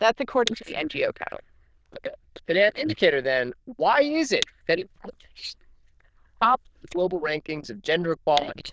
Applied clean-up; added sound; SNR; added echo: neural diffusion model UNIVERSE++.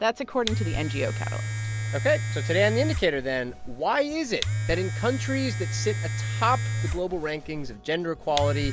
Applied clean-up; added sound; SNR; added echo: none; Domestic sounds, home sounds; 2 dB; none.